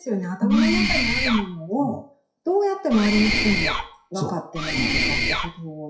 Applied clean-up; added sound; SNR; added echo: classical method WPE with log-MMSE.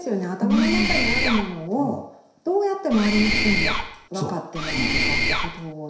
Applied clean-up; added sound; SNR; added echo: none; Mechanisms; -1 dB; reverberation time 0.7 s.